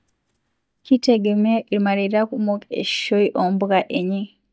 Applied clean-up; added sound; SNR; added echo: neural mask model DeepFilterNet 3.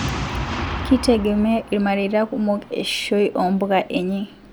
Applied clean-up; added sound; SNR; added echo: none; Boom; 10 dB; none.